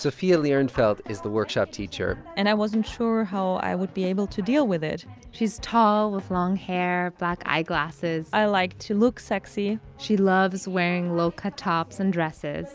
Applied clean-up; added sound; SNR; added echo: none; none; none; none.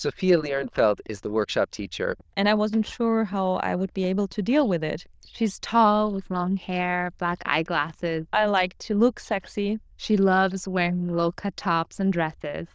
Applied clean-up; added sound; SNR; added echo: neural diffusion model UNIVERSE++.